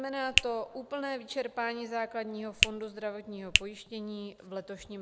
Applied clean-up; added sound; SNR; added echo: none; Finger snapping; -4 dB; none.